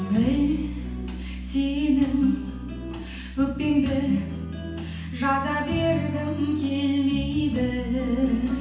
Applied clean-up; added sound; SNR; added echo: none; none; none; reverberation time 0.9 s.